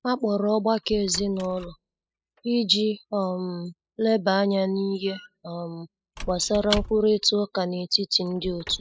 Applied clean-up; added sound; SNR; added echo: classical method spectral subtraction.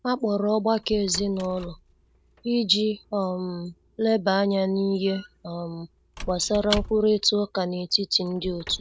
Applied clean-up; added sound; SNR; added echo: none; Squeak / Wood; 15 dB; none.